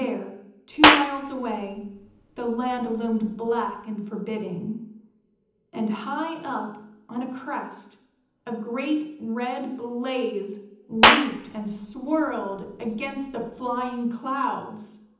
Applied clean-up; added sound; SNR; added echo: none; Clapping; -4 dB; reverberation time 0.8 s.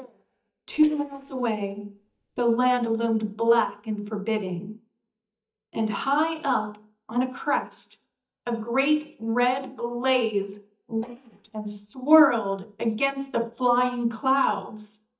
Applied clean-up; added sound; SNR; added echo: neural mask model DeepFilterNet 3.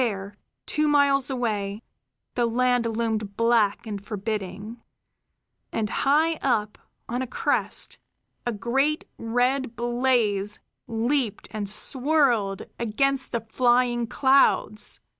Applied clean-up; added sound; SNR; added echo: none; none; none; none.